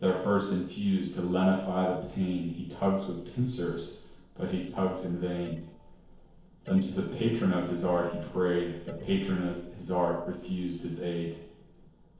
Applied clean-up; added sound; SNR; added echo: neural separator model SepFormer DNS4.